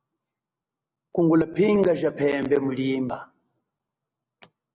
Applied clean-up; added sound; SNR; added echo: none; none; none; none.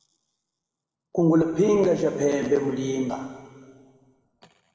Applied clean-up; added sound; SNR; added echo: none; none; none; reverberation time 2.2 s.